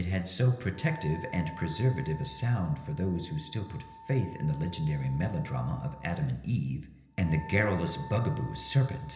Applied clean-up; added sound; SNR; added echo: none; Wind instrument, woodwind instrument; 17 dB; reverberation time 1.4 s.